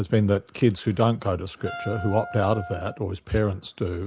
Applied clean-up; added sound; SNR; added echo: none; Wind instrument, woodwind instrument; 13 dB; none.